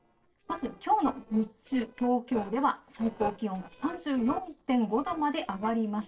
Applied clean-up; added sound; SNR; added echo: neural separator model SepFormer DNS4.